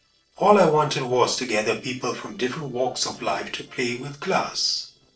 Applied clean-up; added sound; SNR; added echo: neural separator model SepFormer DNS4.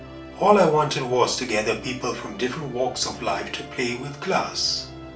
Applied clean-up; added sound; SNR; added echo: none; Musical instrument; 16 dB; reverberation time 0.3 s.